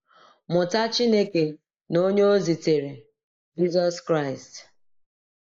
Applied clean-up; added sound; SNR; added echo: neural mask model Resemble Enhance denoiser.